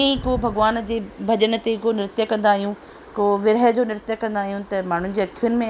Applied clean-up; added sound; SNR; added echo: none; none; none; none.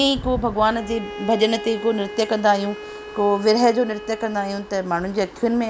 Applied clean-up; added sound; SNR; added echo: none; Bowed string instrument; 15 dB; none.